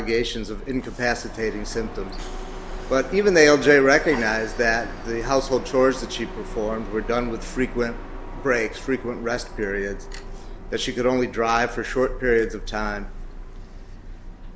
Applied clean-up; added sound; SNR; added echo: none; Truck; 17 dB; none.